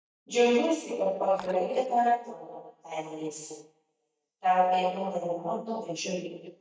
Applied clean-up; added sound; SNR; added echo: neural mask model DeepFilterNet 3.